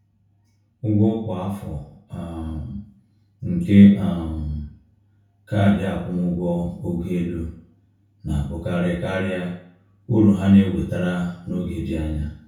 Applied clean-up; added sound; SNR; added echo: none; none; none; reverberation time 0.6 s.